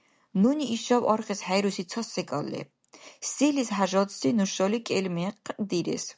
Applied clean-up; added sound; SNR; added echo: none; none; none; none.